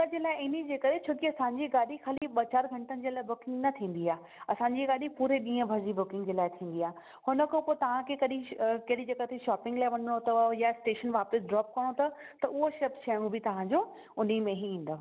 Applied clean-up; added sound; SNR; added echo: none; none; none; none.